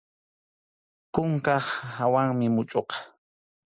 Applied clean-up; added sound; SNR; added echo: none; none; none; none.